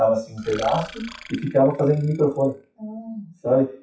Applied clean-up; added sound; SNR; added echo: classical method WPE with log-MMSE.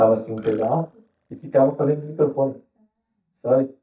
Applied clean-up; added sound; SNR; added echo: neural mask model DeepFilterNet 3.